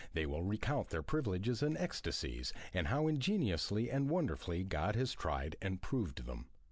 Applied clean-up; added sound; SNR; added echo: none; none; none; none.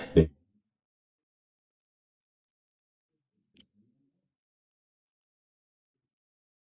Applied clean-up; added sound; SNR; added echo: neural mask model DeepFilterNet 3.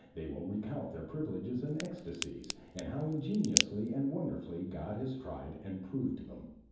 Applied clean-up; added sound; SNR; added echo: none; Crack; 0 dB; reverberation time 0.9 s.